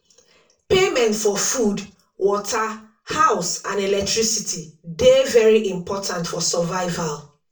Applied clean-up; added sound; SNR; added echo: none; none; none; reverberation time 0.3 s.